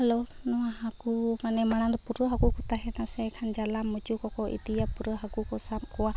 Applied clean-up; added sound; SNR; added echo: none; none; none; none.